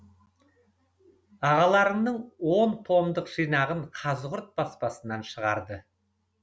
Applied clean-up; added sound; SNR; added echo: none; none; none; none.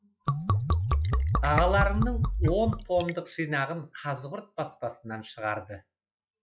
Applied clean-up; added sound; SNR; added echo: classical method log-MMSE.